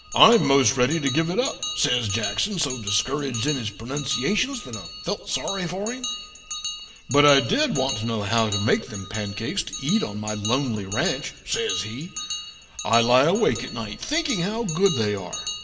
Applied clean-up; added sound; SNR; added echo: none; Bell; 10 dB; reverberation time 1.4 s.